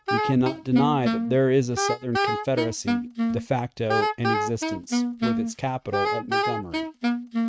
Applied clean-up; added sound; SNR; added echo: neural mask model RNNoise.